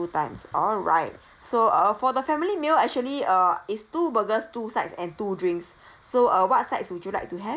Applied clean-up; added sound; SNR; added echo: none; none; none; none.